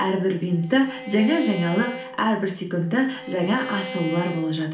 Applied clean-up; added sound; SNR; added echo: none; Bowed string instrument; 13 dB; reverberation time 0.4 s.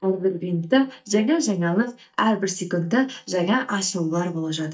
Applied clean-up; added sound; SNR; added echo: neural mask model DeepFilterNet 3.